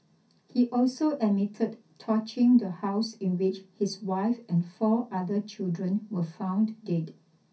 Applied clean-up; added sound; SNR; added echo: none; none; none; reverberation time 0.3 s.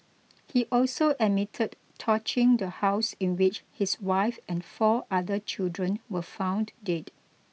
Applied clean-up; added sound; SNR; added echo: none; none; none; none.